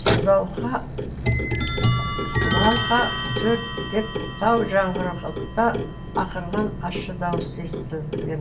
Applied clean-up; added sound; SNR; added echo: none; Clock; 0 dB; reverberation time 0.2 s.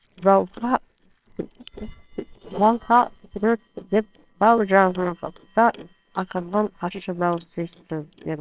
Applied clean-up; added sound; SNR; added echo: neural separator model SepFormer WHAMR!.